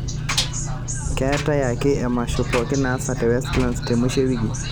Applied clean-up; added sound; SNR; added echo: none; Engine; 3 dB; none.